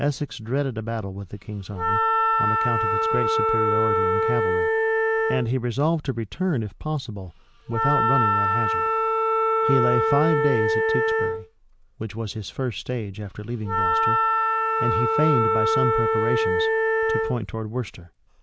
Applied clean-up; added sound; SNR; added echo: none; Wind instrument, woodwind instrument; -4 dB; none.